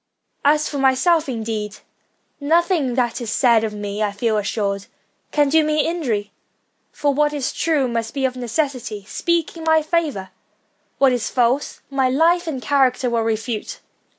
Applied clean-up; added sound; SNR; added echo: none; none; none; none.